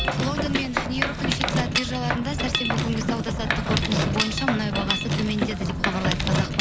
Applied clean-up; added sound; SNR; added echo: none; Mechanisms; -3 dB; none.